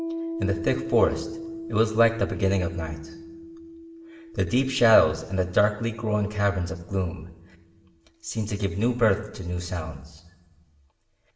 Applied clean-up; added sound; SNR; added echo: none; Piano; 13 dB; reverberation time 1.0 s.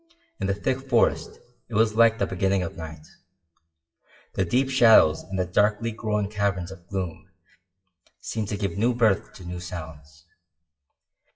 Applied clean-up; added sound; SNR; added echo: classical method WPE with log-MMSE.